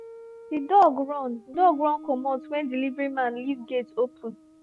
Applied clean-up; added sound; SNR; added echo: none; Guitar; 19 dB; none.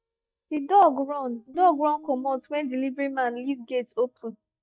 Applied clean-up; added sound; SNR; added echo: neural mask model DeepFilterNet 3.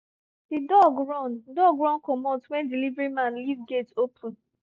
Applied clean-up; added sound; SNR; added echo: none; none; none; none.